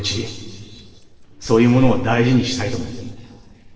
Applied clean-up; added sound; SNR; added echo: neural separator model SepFormer DNS4.